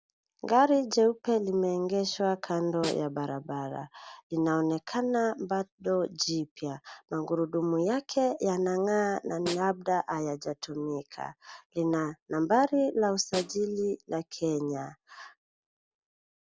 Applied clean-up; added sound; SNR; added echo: none; Snare drum; 14 dB; none.